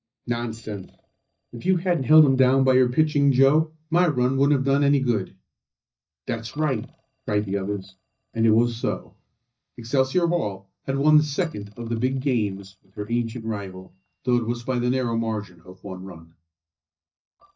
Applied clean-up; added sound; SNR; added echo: neural mask model DeepFilterNet 3.